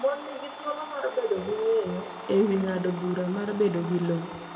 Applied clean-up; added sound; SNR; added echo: none; Domestic sounds, home sounds; 13 dB; reverberation time 1.2 s.